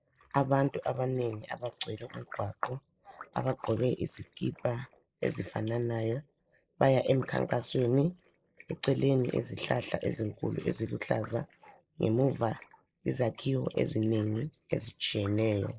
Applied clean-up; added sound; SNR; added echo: neural mask model Resemble Enhance denoiser.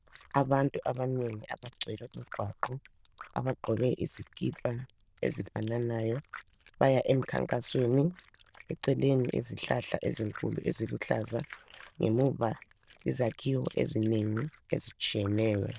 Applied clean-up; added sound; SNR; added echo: neural diffusion model UNIVERSE++.